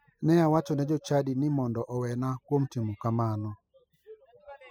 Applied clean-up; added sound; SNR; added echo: classical method spectral subtraction.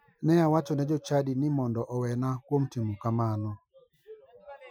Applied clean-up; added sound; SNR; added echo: classical method Wiener filter.